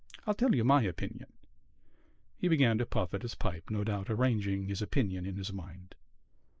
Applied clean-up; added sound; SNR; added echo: neural mask model Resemble Enhance denoiser.